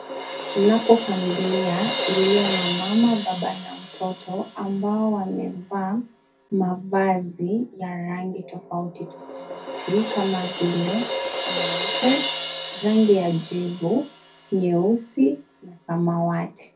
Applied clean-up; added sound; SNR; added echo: none; Crash cymbal; 7 dB; reverberation time 0.3 s.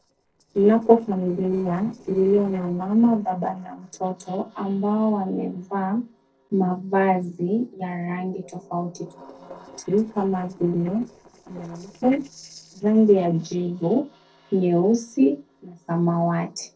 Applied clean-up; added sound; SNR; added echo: neural separator model SepFormer DNS4.